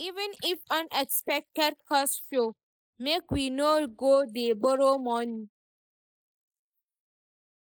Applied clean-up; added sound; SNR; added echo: neural mask model Resemble Enhance denoiser.